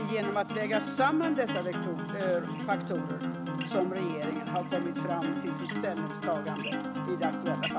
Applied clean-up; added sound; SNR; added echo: none; Acoustic guitar; 1 dB; none.